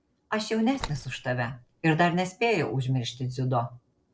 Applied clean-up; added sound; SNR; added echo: neural separator model SepFormer DNS4.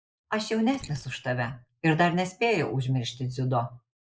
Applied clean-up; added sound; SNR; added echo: neural mask model Resemble Enhance denoiser.